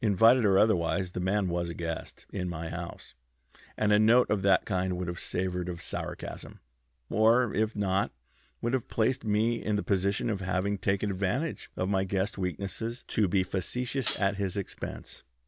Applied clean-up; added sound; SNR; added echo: none; Hi-hat; 0 dB; none.